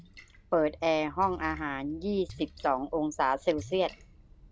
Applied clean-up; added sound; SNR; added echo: none; Splash, splatter; 18 dB; none.